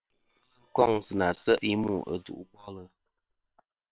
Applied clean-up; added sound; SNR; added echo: neural separator model SepFormer WHAM!.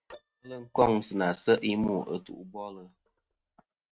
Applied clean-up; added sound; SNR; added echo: neural mask model RNNoise.